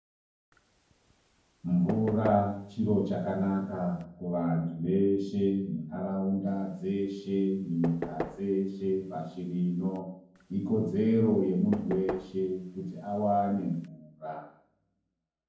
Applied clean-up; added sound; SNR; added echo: none; Knock / Wood; 14 dB; reverberation time 0.9 s.